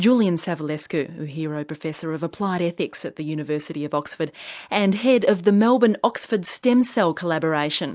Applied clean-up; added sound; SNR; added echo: none; none; none; none.